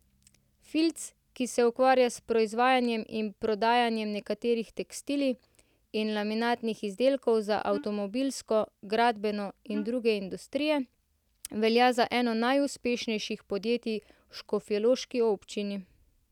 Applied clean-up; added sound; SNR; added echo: none; Wind instrument, woodwind instrument; 15 dB; none.